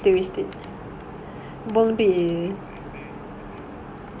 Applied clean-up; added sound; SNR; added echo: none; none; none; none.